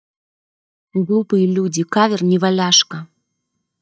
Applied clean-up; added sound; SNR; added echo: neural mask model DeepFilterNet 3.